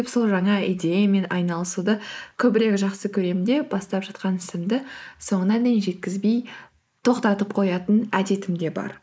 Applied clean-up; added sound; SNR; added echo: neural mask model Resemble Enhance denoiser.